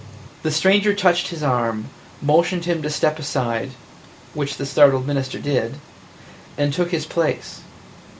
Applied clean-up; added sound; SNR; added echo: none; none; none; none.